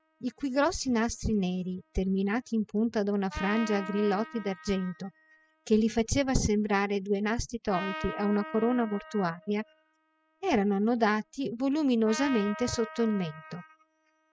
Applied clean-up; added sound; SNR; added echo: classical method spectral subtraction.